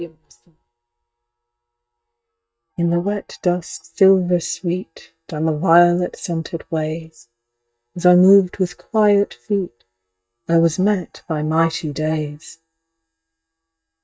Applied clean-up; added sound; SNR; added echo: neural mask model DeepFilterNet 3.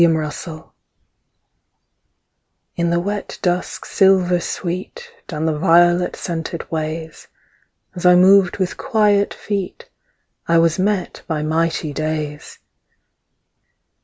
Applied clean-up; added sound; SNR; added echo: none; none; none; none.